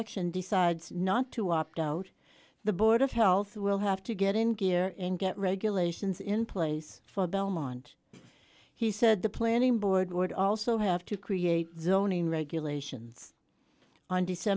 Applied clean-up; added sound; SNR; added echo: none; none; none; none.